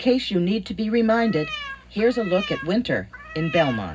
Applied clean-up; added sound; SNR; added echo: none; Cat; 12 dB; reverberation time 0.4 s.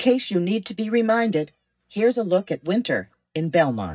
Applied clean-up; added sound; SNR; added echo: neural mask model DeepFilterNet 3.